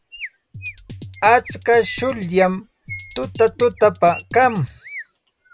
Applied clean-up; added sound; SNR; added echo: none; Drum kit + Chirp, tweet; 16 dB; none.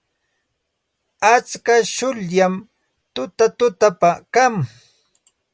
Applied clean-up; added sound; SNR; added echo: none; none; none; none.